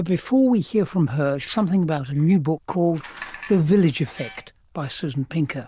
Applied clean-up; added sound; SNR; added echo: neural diffusion model UNIVERSE++.